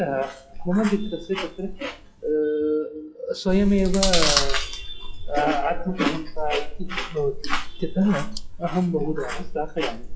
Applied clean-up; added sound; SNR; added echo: classical method WPE with log-MMSE.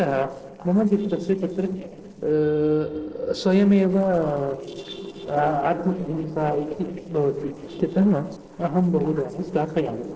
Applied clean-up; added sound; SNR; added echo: neural separator model SepFormer DNS4.